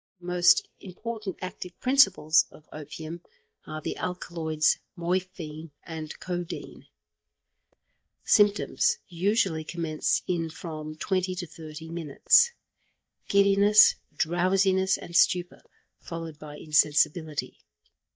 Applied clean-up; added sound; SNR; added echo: neural mask model DeepFilterNet 3.